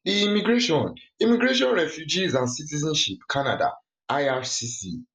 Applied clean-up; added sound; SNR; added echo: none; none; none; none.